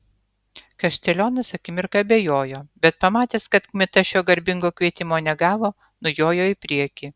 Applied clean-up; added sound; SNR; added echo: none; none; none; none.